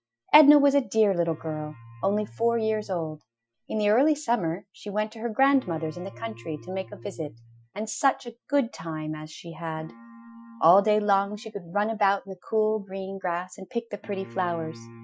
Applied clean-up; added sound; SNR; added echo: classical method Wiener filter.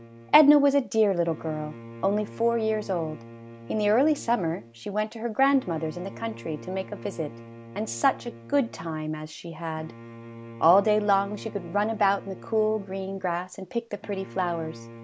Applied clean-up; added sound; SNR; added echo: none; Bowed string instrument; 17 dB; none.